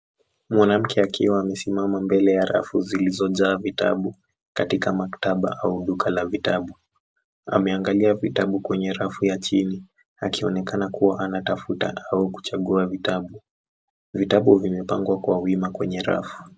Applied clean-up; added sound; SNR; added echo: none; none; none; none.